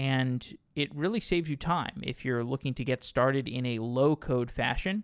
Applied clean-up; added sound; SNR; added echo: none; none; none; none.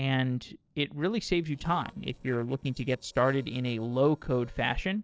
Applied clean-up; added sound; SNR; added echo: neural separator model SepFormer DNS4.